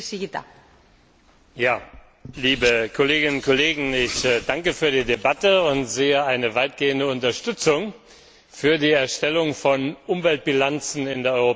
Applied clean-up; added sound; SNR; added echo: none; Car; 16 dB; none.